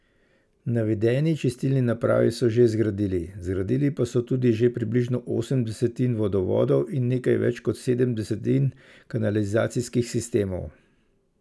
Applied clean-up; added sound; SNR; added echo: none; none; none; none.